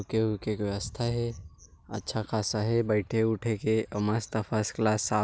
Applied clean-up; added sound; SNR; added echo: none; none; none; none.